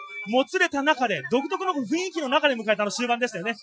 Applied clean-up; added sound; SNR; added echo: classical method Wiener filter.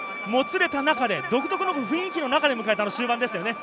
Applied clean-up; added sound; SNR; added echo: none; Wind instrument, woodwind instrument; 11 dB; none.